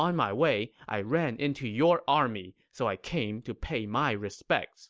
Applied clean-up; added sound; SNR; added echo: none; none; none; none.